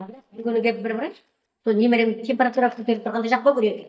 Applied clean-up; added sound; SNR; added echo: neural mask model DeepFilterNet 3.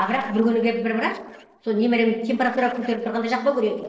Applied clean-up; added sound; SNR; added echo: neural separator model SepFormer DNS4.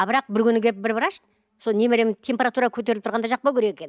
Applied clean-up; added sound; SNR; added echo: none; none; none; none.